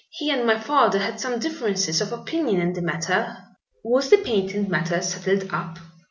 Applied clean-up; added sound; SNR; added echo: none; none; none; none.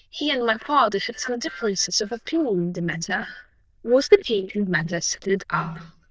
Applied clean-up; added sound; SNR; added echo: neural diffusion model UNIVERSE++.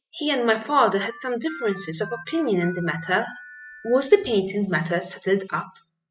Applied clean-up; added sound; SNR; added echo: classical method spectral subtraction.